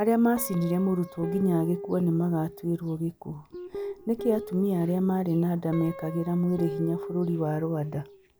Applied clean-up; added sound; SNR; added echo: none; Guitar; 12 dB; none.